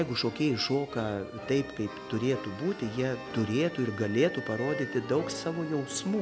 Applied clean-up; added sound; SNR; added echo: none; Wind instrument, woodwind instrument; 19 dB; none.